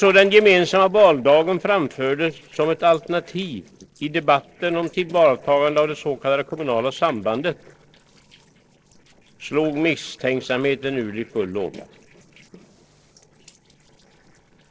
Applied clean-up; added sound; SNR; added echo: neural separator model SepFormer DNS4.